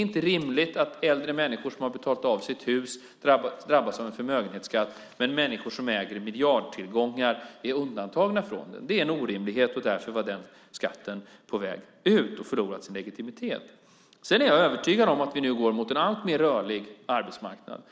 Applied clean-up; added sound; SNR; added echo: none; none; none; none.